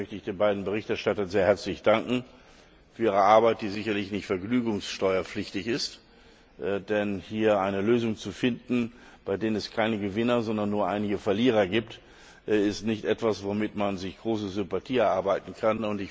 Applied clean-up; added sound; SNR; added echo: none; none; none; none.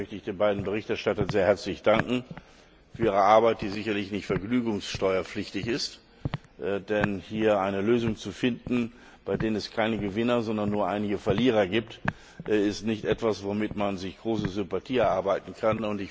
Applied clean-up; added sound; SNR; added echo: none; Walk, footsteps; 13 dB; none.